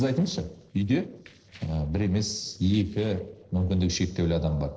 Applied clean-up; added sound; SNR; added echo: neural separator model SepFormer DNS4.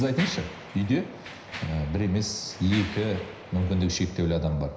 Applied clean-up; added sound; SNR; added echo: none; Mechanisms; 14 dB; reverberation time 0.9 s.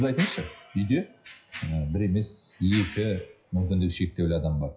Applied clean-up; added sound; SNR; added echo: classical method WPE with log-MMSE.